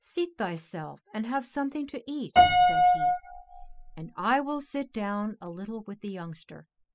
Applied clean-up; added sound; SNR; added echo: classical method spectral subtraction.